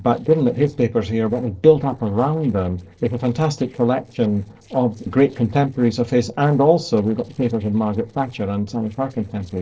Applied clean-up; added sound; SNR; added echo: neural separator model SepFormer DNS4.